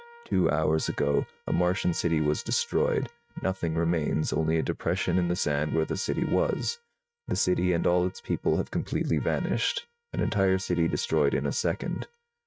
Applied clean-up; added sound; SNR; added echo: neural mask model RNNoise.